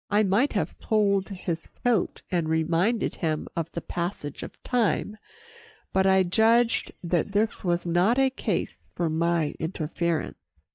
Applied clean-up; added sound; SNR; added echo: neural mask model DeepFilterNet 3.